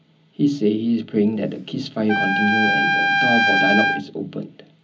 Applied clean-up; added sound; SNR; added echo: none; Trumpet; -2 dB; reverberation time 0.4 s.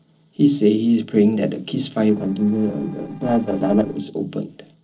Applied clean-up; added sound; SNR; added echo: neural separator model SepFormer DNS4.